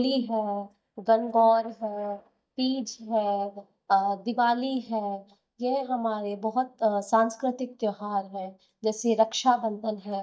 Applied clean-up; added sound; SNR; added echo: neural mask model DeepFilterNet 3.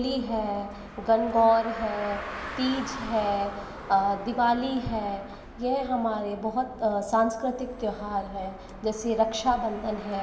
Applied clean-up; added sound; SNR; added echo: none; Car; 15 dB; reverberation time 3.0 s.